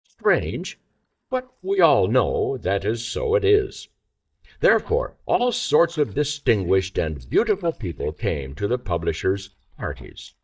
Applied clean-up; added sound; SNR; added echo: neural mask model DeepFilterNet 3.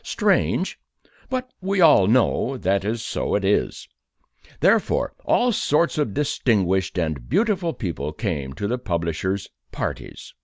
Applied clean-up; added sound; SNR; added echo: none; none; none; none.